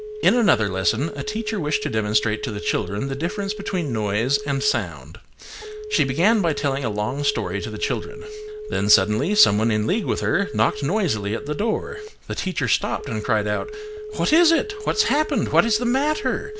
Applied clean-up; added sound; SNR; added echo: none; Telephone; 11 dB; none.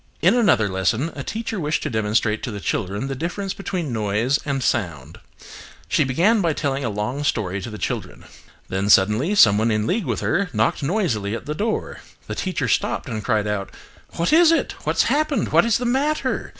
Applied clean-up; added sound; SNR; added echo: none; none; none; none.